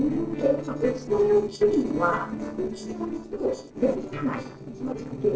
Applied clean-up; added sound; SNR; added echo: neural separator model SepFormer DNS4.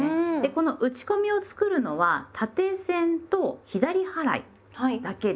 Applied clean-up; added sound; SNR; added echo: none; none; none; none.